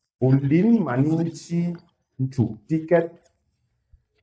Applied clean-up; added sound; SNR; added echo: neural mask model DeepFilterNet 3.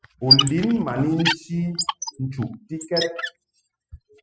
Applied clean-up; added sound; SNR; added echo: classical method spectral subtraction.